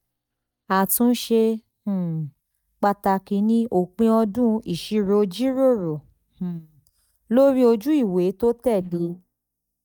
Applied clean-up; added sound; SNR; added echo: neural mask model DeepFilterNet 3.